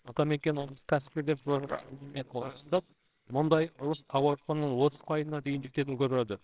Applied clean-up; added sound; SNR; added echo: neural separator model SepFormer WHAMR!.